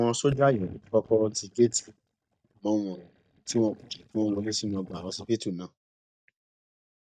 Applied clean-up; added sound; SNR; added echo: neural mask model DeepFilterNet 3.